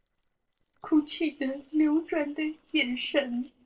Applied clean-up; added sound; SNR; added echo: neural separator model SepFormer DNS4.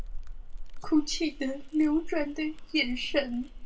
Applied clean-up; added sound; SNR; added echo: none; Crackle; 6 dB; reverberation time 0.1 s.